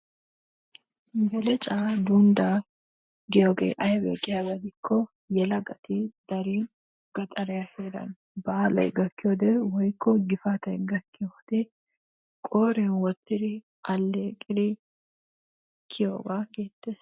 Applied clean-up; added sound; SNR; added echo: none; none; none; none.